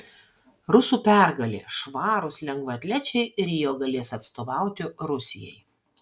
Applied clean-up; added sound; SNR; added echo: none; none; none; none.